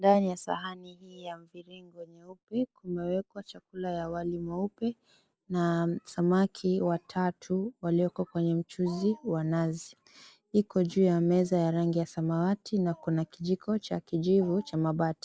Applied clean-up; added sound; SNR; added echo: none; none; none; none.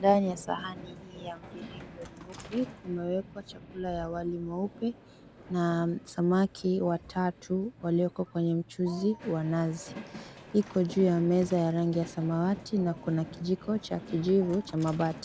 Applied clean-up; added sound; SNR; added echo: none; Train; 17 dB; none.